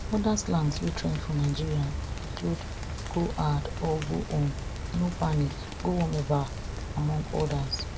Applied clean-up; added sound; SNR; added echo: none; Rain; 5 dB; none.